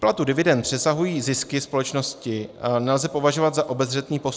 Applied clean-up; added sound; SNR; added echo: none; none; none; none.